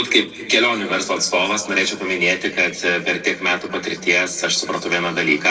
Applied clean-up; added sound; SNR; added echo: neural separator model SepFormer DNS4.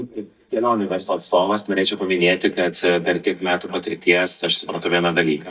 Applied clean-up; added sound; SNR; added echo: neural mask model DeepFilterNet 3.